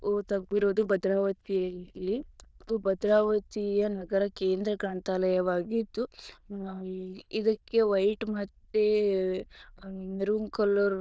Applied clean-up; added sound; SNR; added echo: neural diffusion model UNIVERSE++.